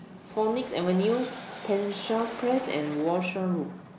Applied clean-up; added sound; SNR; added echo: none; Train; 14 dB; none.